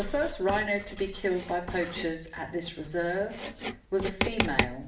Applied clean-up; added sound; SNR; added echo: none; Writing; 4 dB; reverberation time 0.6 s.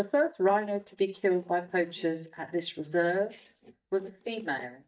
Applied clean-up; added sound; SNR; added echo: neural mask model DeepFilterNet 3.